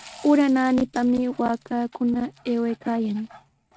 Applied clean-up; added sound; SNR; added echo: neural mask model RNNoise.